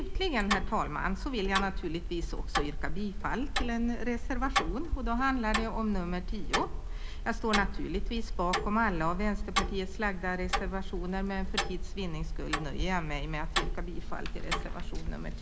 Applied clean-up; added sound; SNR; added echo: none; Tick-tock; -1 dB; none.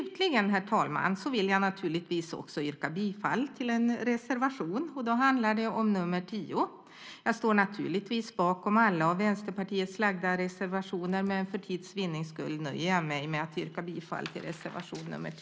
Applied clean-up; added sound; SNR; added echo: none; none; none; none.